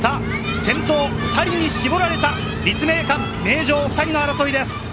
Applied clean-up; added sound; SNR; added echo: none; none; none; none.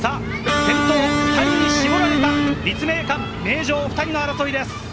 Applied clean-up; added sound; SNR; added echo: none; Electric guitar; -2 dB; none.